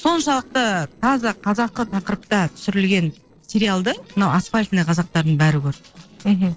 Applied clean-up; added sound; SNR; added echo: neural separator model SepFormer DNS4.